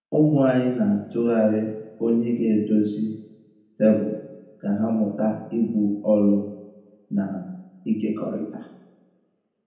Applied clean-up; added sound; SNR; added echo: none; none; none; reverberation time 0.9 s.